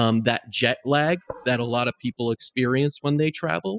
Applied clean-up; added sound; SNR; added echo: classical method spectral subtraction.